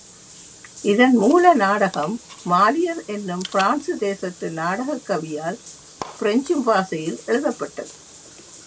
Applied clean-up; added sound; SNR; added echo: none; Bathtub (filling or washing) / Water; 19 dB; none.